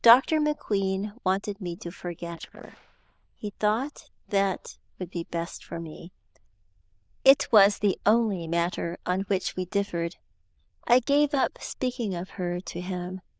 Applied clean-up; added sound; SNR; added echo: neural diffusion model UNIVERSE++.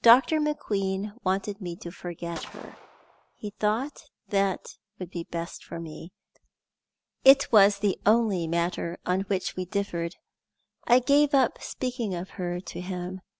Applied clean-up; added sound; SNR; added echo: none; Gunshot, gunfire; 19 dB; none.